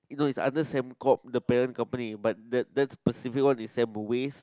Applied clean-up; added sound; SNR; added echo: none; none; none; none.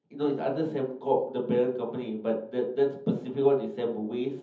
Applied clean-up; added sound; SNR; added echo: none; none; none; reverberation time 0.7 s.